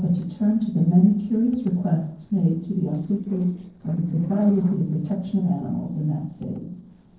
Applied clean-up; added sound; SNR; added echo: neural separator model SepFormer DNS4.